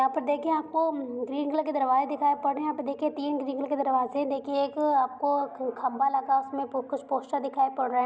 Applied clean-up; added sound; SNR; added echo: none; none; none; none.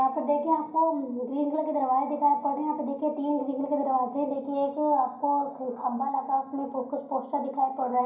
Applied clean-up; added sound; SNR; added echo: none; none; none; reverberation time 0.5 s.